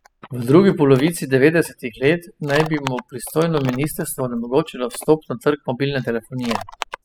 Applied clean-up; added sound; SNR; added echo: classical method spectral subtraction.